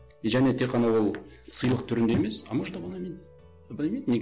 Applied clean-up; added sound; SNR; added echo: none; none; none; none.